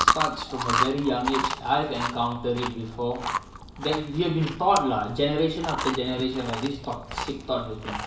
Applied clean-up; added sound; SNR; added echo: none; Chewing, mastication; 4 dB; reverberation time 1.8 s.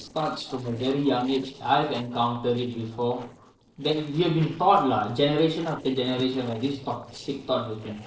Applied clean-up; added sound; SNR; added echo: neural separator model SepFormer DNS4.